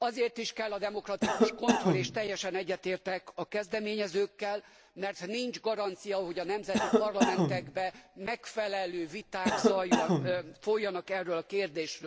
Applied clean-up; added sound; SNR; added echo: none; Cough; -2 dB; none.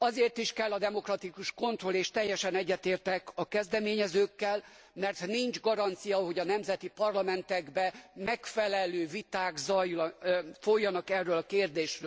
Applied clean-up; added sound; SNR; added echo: none; none; none; none.